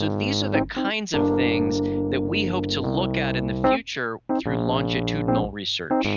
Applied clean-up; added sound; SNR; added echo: none; Piano; -4 dB; none.